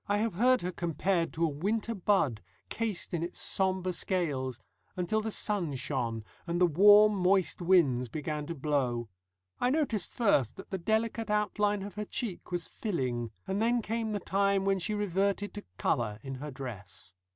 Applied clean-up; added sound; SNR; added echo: none; none; none; none.